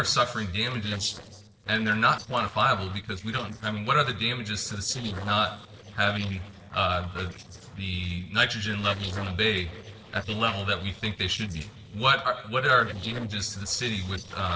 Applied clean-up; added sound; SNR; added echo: neural separator model SepFormer DNS4.